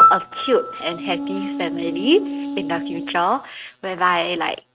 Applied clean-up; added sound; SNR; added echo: neural mask model RNNoise.